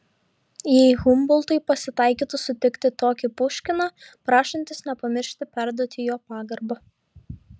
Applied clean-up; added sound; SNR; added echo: none; none; none; none.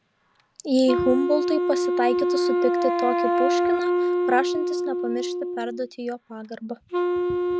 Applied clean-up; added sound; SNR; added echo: none; Wind instrument, woodwind instrument; -3 dB; none.